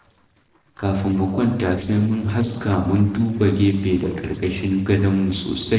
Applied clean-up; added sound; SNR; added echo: neural separator model SepFormer DNS4.